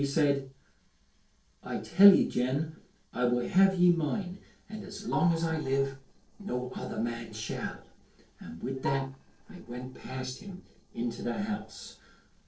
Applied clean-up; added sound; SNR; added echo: neural separator model SepFormer DNS4.